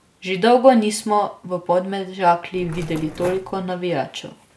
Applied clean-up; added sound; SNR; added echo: none; Mechanisms; 14 dB; none.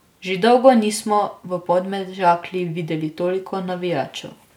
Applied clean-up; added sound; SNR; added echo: none; none; none; none.